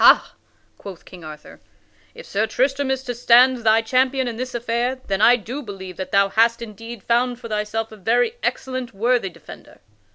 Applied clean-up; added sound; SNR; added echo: none; none; none; none.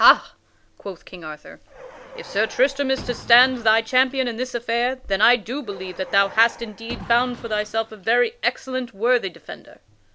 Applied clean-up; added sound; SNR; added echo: none; Car; 18 dB; none.